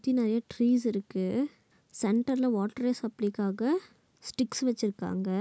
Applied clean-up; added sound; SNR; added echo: none; none; none; none.